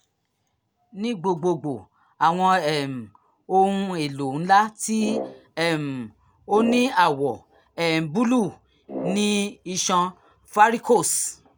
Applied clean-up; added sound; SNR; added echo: none; Brass instrument; 11 dB; none.